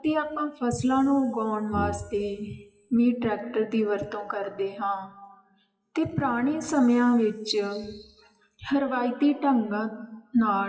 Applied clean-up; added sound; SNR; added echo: classical method WPE with log-MMSE.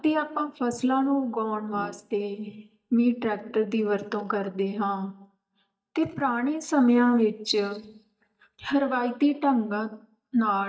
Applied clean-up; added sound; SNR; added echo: neural mask model DeepFilterNet 3.